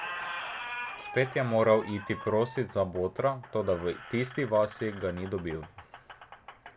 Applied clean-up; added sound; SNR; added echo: none; Squeak; 12 dB; none.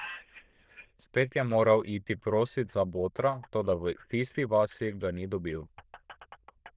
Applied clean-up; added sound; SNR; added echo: neural diffusion model UNIVERSE++.